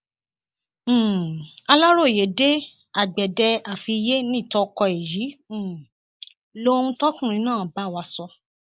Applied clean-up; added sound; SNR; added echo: neural mask model Resemble Enhance denoiser.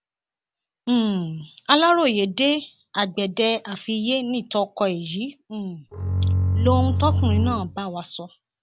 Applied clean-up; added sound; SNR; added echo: none; Bowed string instrument; -3 dB; none.